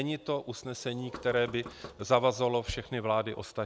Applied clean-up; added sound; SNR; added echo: none; Knock; 19 dB; none.